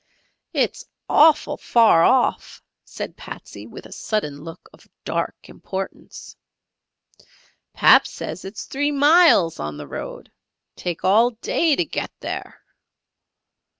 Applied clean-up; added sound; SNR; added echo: none; none; none; none.